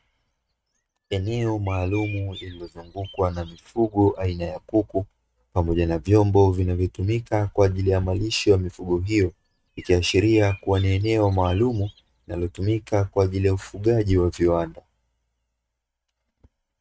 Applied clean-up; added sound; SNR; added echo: neural mask model RNNoise.